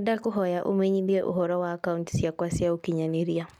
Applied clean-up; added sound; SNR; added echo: none; none; none; none.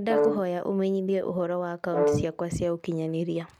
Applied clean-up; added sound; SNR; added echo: none; Brass instrument; 3 dB; none.